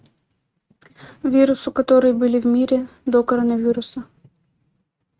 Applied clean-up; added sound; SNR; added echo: neural mask model RNNoise.